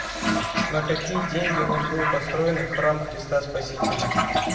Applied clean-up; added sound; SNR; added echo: none; Toilet flush; 0 dB; reverberation time 1.2 s.